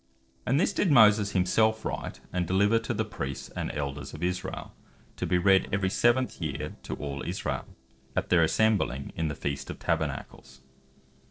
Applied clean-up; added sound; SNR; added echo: neural separator model SepFormer DNS4.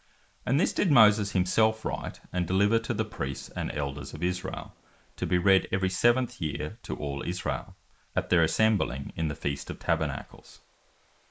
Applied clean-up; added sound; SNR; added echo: neural mask model Resemble Enhance denoiser.